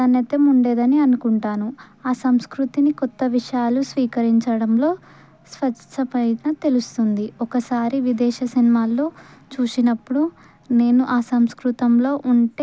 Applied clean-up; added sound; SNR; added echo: none; none; none; none.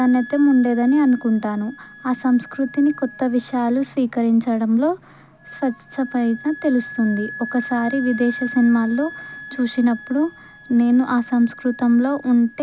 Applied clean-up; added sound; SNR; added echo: none; Wind instrument, woodwind instrument; 17 dB; none.